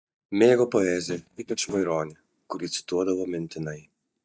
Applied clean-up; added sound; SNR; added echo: neural mask model DeepFilterNet 3.